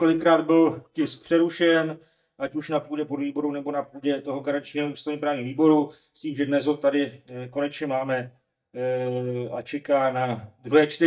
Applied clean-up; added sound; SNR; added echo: neural mask model DeepFilterNet 3.